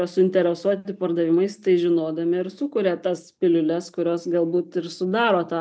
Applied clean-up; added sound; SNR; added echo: none; none; none; none.